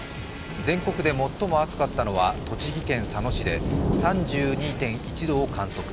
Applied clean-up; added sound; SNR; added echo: none; Thunder / Rain; 4 dB; none.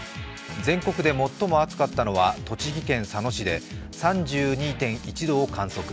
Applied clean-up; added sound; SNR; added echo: none; none; none; none.